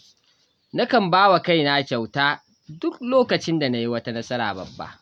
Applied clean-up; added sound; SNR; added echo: none; none; none; none.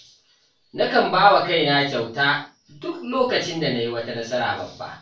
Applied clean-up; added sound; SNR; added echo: none; none; none; reverberation time 0.3 s.